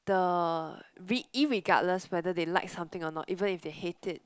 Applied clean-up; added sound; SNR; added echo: none; none; none; none.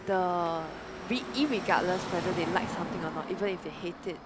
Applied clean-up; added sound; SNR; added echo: none; Car passing by / Traffic noise, roadway noise; 6 dB; none.